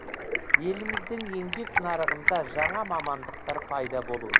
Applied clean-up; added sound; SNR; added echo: none; Stream; -2 dB; none.